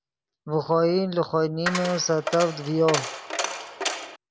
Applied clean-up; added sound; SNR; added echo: none; Coin (dropping); 5 dB; none.